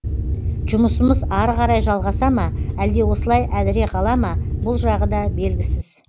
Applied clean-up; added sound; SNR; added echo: none; Wind; 0 dB; none.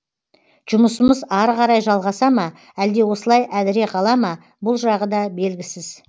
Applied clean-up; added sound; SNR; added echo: none; none; none; none.